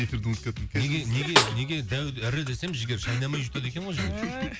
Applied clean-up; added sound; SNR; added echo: none; Snare drum; -1 dB; none.